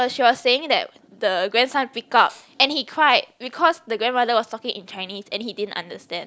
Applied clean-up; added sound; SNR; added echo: none; none; none; none.